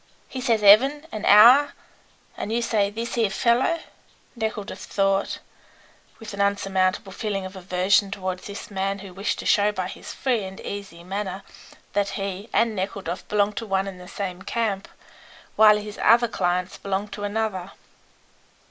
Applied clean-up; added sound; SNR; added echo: none; none; none; none.